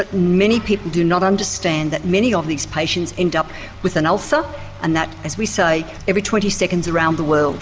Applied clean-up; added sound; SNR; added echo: none; Bass guitar; 20 dB; none.